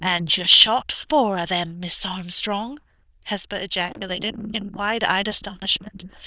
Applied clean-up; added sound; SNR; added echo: neural diffusion model UNIVERSE++.